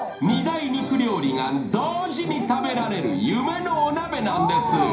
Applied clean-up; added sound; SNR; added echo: none; none; none; reverberation time 0.5 s.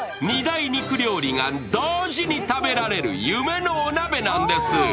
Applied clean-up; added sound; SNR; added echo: none; none; none; none.